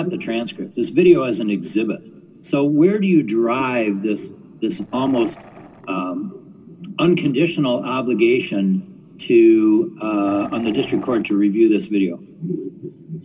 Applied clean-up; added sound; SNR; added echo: neural separator model SepFormer DNS4.